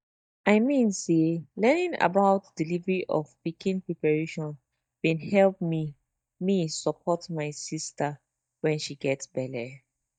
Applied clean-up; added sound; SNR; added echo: neural mask model DeepFilterNet 3.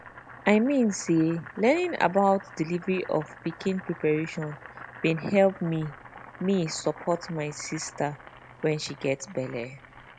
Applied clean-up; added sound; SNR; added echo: none; Boiling; 18 dB; none.